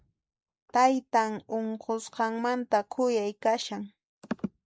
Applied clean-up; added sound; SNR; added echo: none; none; none; none.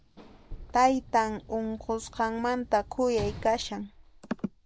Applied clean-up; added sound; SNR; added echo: none; Sliding door / Slam; 16 dB; none.